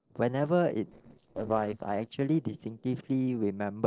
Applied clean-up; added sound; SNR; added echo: neural separator model SepFormer DNS4.